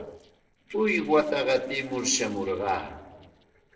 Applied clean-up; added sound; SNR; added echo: neural separator model SepFormer DNS4.